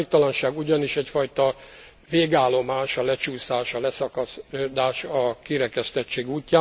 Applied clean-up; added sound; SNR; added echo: none; none; none; none.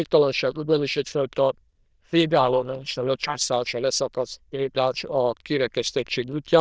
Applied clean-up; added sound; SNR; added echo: neural diffusion model UNIVERSE++.